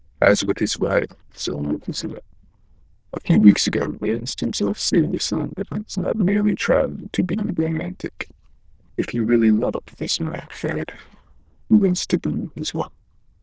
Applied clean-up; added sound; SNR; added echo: neural diffusion model UNIVERSE++.